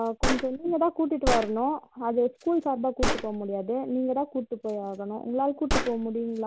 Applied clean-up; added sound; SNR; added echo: none; Gunshot, gunfire; 5 dB; none.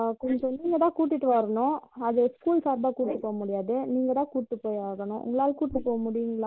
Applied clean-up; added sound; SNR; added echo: neural mask model Resemble Enhance denoiser.